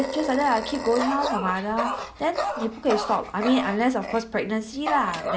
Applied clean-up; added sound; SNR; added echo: none; Dog; 6 dB; none.